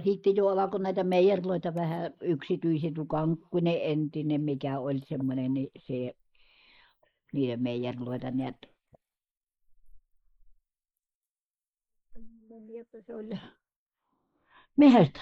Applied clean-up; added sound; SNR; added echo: neural mask model Resemble Enhance denoiser.